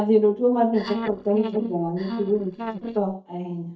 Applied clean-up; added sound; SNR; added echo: neural mask model DeepFilterNet 3.